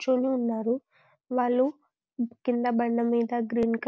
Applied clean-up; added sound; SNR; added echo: none; none; none; none.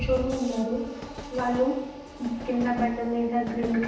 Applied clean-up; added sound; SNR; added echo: none; Train; 10 dB; reverberation time 0.9 s.